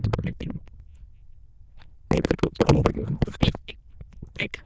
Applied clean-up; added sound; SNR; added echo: neural diffusion model UNIVERSE++.